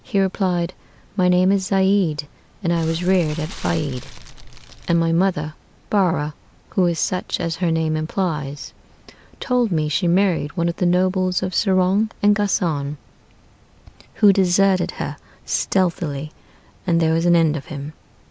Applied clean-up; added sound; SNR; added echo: none; Fire; 13 dB; none.